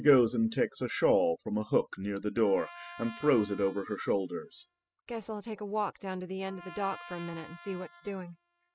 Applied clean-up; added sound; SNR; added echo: classical method spectral subtraction.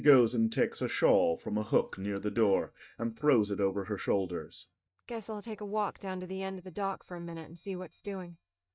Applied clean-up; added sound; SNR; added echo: neural mask model DeepFilterNet 3.